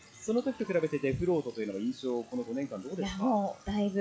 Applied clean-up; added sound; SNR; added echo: classical method log-MMSE.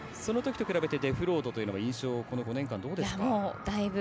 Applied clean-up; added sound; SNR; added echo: none; none; none; none.